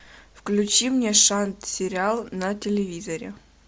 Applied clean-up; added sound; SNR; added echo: none; none; none; none.